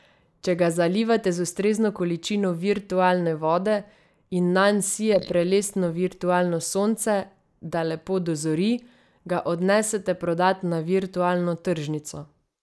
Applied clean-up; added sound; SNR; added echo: neural mask model Resemble Enhance denoiser.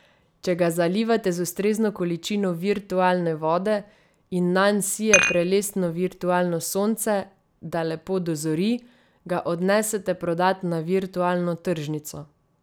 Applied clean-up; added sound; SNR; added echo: none; Dishes, pots, and pans; 1 dB; none.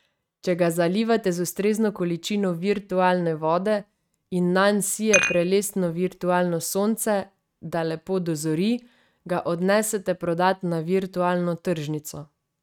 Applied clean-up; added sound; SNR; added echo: neural mask model RNNoise.